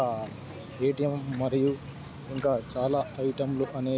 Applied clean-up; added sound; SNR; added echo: none; none; none; none.